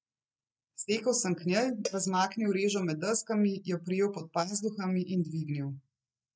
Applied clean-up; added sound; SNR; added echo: neural mask model DeepFilterNet 3.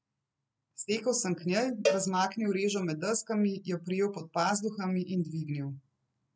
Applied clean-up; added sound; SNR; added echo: none; Cowbell; 5 dB; none.